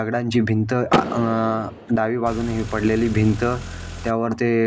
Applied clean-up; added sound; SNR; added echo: none; Door / Car + Car; 9 dB; none.